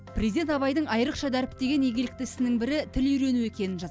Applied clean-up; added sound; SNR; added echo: none; none; none; none.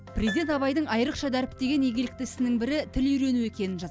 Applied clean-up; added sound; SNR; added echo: none; Harp; 20 dB; none.